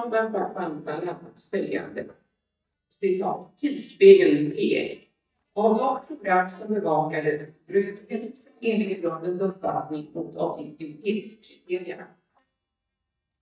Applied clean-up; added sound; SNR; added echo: neural mask model DeepFilterNet 3.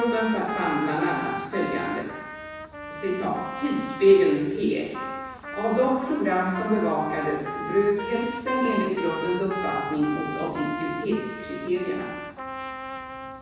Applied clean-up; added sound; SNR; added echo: none; Trumpet; 8 dB; reverberation time 1.1 s.